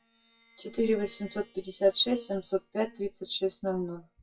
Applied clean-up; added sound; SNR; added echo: classical method WPE with log-MMSE.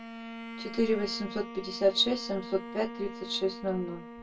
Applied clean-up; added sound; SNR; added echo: none; Bowed string instrument; 11 dB; reverberation time 0.1 s.